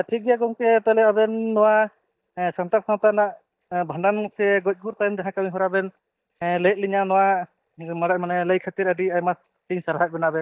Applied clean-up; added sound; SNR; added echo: neural mask model DeepFilterNet 3.